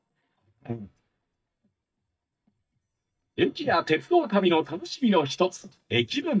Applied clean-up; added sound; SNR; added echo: neural mask model DeepFilterNet 3.